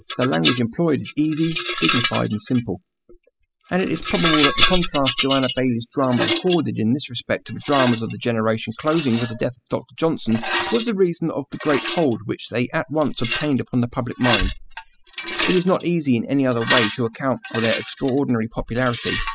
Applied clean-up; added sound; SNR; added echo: classical method spectral subtraction.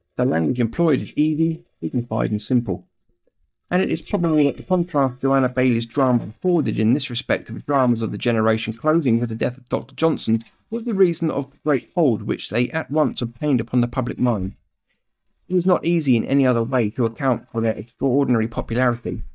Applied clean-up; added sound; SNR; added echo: neural mask model DeepFilterNet 3.